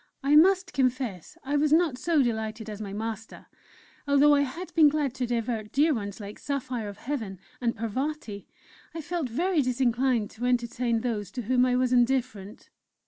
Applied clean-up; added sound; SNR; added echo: none; none; none; none.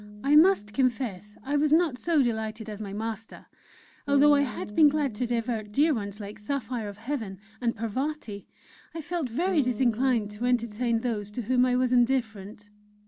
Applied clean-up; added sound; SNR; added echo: none; Bass guitar; 16 dB; none.